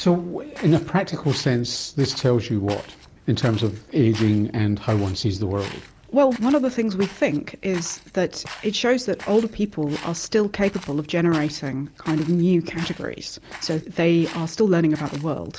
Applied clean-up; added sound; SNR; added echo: none; Walk, footsteps; 20 dB; none.